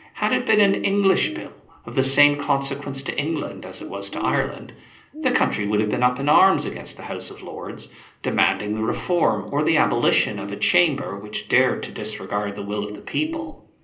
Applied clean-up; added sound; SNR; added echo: none; Bird; 14 dB; reverberation time 0.5 s.